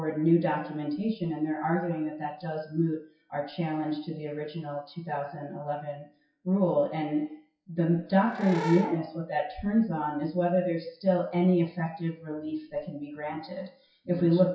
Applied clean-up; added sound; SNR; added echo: classical method WPE with log-MMSE.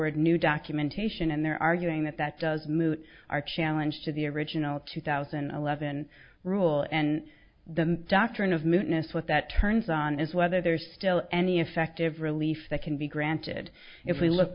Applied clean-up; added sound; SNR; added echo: none; none; none; none.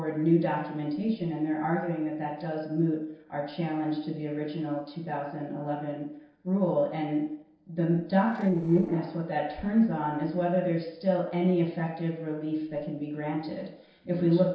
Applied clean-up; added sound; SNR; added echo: neural separator model SepFormer DNS4.